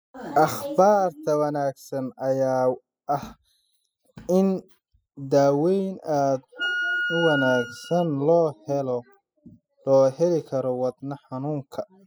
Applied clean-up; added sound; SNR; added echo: classical method spectral subtraction.